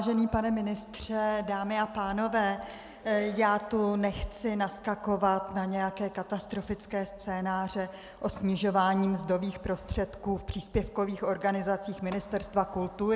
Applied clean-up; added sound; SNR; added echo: none; none; none; none.